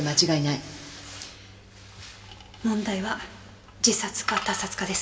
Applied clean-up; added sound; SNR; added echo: none; none; none; none.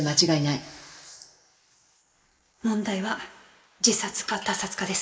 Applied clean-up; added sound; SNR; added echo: neural mask model Resemble Enhance denoiser.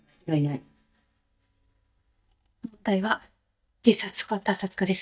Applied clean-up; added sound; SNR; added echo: neural mask model DeepFilterNet 3.